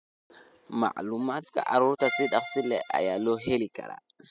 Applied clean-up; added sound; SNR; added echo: classical method spectral subtraction.